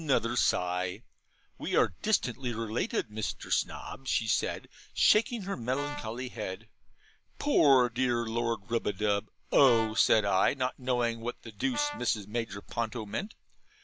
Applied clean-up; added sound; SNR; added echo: none; Brass instrument; 12 dB; none.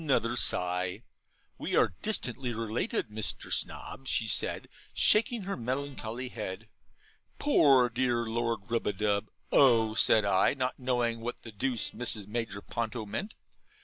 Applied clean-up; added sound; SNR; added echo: neural separator model SepFormer DNS4.